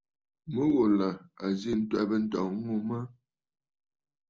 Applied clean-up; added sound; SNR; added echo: none; none; none; none.